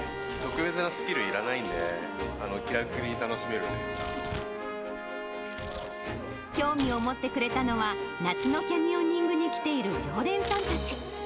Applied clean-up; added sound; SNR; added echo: none; Tearing; 16 dB; none.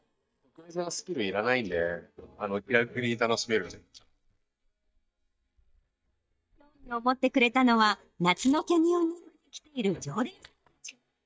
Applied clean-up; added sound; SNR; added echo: neural mask model DeepFilterNet 3.